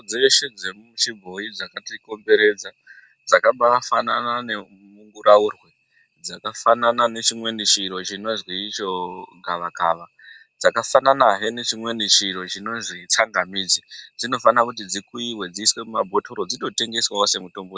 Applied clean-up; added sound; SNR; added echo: none; none; none; none.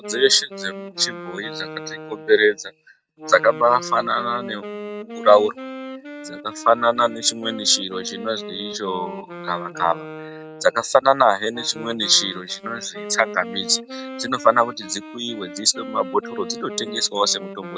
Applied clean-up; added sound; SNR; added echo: neural mask model RNNoise.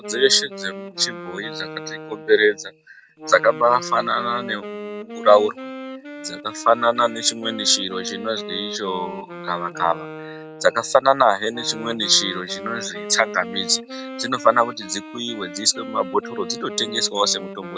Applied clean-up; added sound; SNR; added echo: none; Wind instrument, woodwind instrument; 12 dB; none.